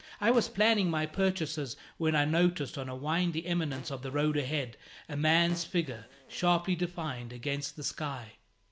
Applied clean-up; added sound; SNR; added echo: none; Fart; 20 dB; none.